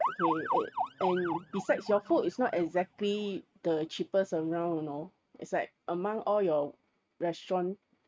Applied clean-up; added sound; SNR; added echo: neural mask model RNNoise.